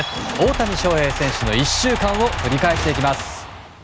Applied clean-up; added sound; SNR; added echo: none; Gunshot, gunfire; 12 dB; none.